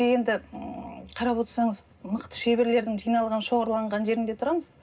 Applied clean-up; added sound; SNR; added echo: none; none; none; reverberation time 0.2 s.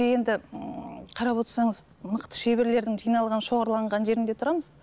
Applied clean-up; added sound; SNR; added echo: none; none; none; none.